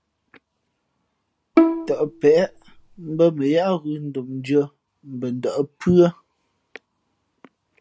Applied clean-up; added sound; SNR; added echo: none; Bowed string instrument; 0 dB; none.